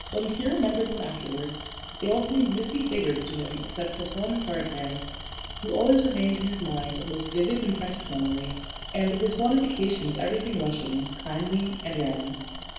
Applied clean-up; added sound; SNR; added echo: none; Tools; 10 dB; reverberation time 0.9 s.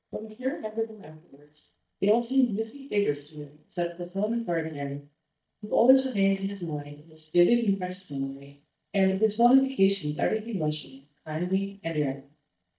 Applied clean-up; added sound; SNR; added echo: neural mask model DeepFilterNet 3.